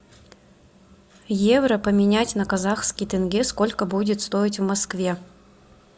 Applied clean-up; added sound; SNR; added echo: none; none; none; none.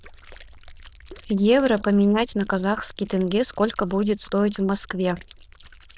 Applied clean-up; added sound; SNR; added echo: neural diffusion model UNIVERSE++.